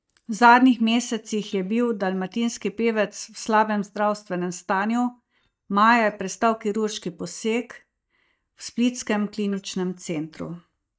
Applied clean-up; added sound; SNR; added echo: neural mask model DeepFilterNet 3.